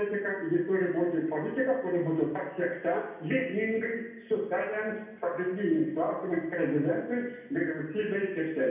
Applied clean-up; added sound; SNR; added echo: none; none; none; reverberation time 0.9 s.